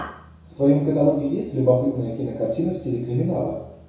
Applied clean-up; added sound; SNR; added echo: none; none; none; reverberation time 0.5 s.